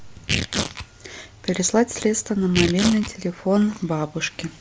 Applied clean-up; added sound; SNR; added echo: none; Tearing; 8 dB; none.